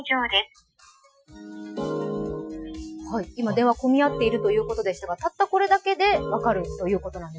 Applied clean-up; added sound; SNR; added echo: classical method Wiener filter.